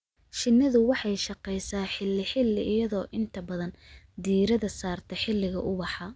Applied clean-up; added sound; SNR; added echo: none; none; none; none.